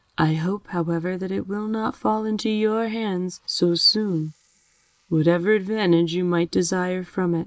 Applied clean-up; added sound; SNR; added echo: neural mask model Resemble Enhance denoiser.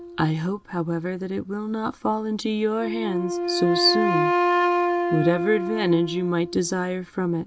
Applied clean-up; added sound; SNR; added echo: none; Wind instrument, woodwind instrument; 2 dB; none.